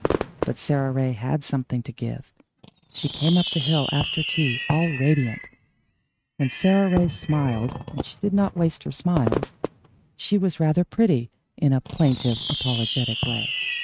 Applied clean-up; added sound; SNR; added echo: neural mask model RNNoise.